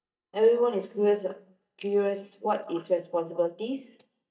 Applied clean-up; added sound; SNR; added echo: neural mask model DeepFilterNet 3.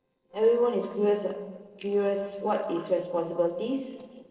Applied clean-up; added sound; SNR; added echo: neural separator model SepFormer DNS4.